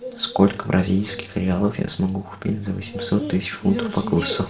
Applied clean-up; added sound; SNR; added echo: none; none; none; reverberation time 0.5 s.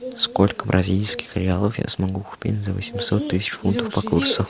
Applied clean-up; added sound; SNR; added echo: none; none; none; none.